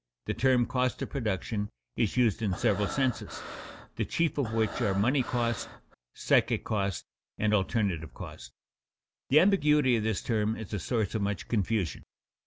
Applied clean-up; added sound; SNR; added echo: none; Breathing; 11 dB; none.